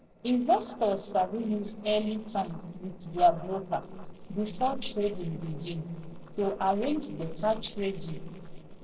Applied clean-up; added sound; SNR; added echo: neural separator model SepFormer DNS4.